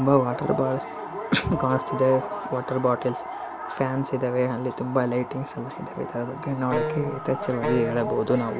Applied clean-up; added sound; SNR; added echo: none; Wind instrument, woodwind instrument; 5 dB; none.